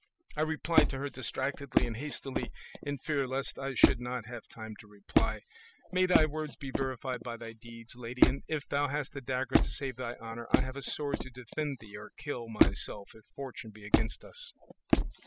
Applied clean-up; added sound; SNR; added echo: classical method spectral subtraction.